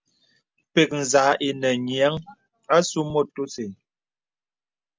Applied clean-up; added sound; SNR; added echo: none; none; none; none.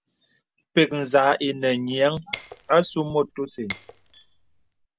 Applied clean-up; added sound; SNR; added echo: none; Shatter; 11 dB; none.